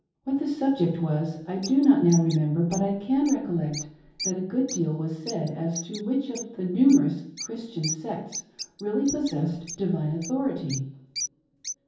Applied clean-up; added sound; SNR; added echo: none; Bird; 14 dB; reverberation time 0.7 s.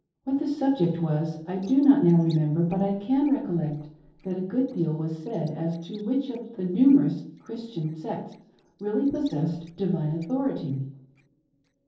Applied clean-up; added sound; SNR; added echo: neural separator model SepFormer DNS4.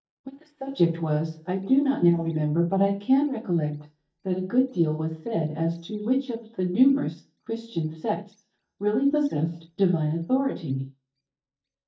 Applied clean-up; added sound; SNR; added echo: neural mask model DeepFilterNet 3.